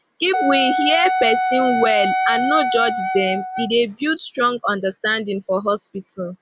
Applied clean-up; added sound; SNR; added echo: none; Wind instrument, woodwind instrument; 0 dB; none.